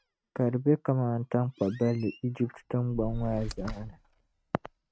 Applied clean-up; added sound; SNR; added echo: neural mask model RNNoise.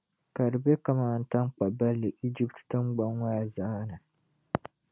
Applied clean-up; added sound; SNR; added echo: none; none; none; none.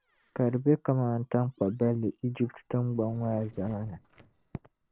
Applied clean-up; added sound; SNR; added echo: neural separator model SepFormer DNS4.